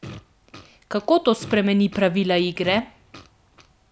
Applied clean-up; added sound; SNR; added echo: none; Fart; 20 dB; none.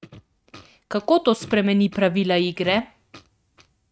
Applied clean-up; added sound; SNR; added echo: neural mask model RNNoise.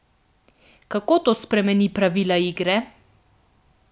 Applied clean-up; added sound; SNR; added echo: none; none; none; none.